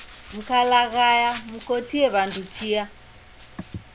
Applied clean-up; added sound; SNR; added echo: none; Domestic sounds, home sounds; 16 dB; none.